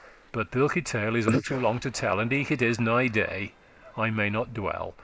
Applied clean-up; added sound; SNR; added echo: neural mask model Resemble Enhance denoiser.